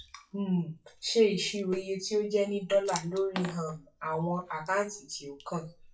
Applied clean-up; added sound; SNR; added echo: classical method WPE with log-MMSE.